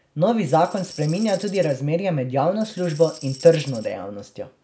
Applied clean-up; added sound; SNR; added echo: none; Tambourine; 19 dB; none.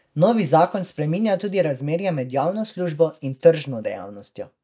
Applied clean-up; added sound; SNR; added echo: neural mask model DeepFilterNet 3.